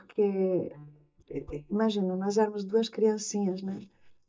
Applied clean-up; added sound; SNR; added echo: neural mask model DeepFilterNet 3.